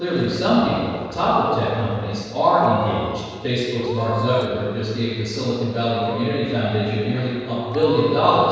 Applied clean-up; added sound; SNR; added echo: neural separator model SepFormer DNS4.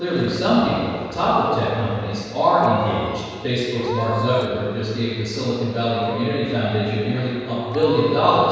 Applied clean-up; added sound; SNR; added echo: none; Meow / Purr; 14 dB; reverberation time 1.9 s.